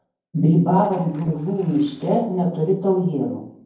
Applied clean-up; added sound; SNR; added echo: neural separator model SepFormer DNS4.